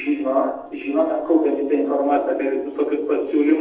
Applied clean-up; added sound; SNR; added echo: neural separator model SepFormer DNS4.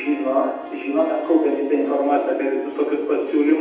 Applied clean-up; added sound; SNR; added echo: none; Harp; 14 dB; reverberation time 0.8 s.